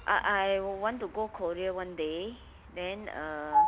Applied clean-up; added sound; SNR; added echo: none; Bird vocalization, bird call, bird song; 3 dB; none.